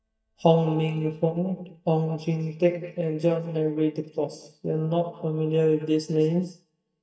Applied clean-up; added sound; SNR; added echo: neural mask model DeepFilterNet 3.